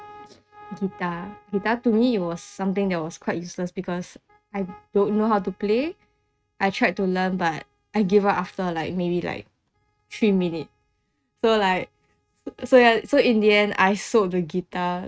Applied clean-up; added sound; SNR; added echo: neural mask model RNNoise.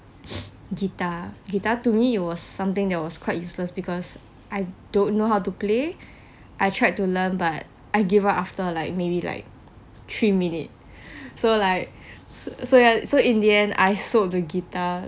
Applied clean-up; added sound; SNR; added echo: none; none; none; none.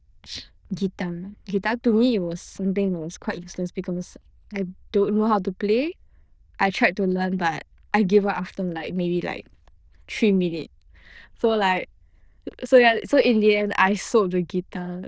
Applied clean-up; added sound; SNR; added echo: neural diffusion model UNIVERSE++.